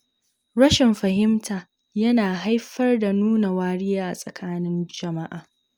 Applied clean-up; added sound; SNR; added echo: none; none; none; none.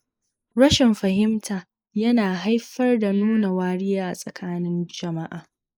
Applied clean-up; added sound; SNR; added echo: neural mask model Resemble Enhance denoiser.